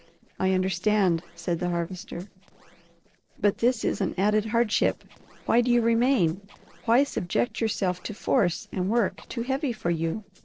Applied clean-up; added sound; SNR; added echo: neural separator model SepFormer DNS4.